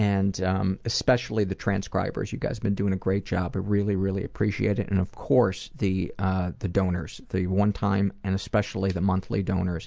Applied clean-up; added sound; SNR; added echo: none; none; none; none.